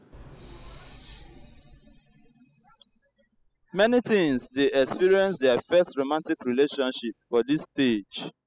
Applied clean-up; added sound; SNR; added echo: classical method spectral subtraction.